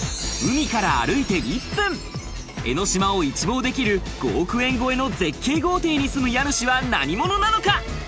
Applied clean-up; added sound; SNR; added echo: none; none; none; none.